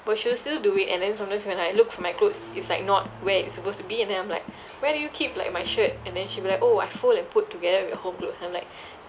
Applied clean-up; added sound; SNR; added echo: none; Electric guitar / Bass guitar + Car; 19 dB; none.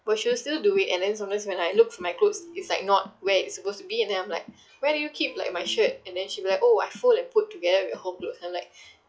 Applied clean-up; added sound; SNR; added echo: classical method log-MMSE.